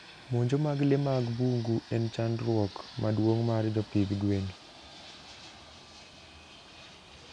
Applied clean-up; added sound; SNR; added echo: none; Fixed-wing aircraft, airplane; 20 dB; none.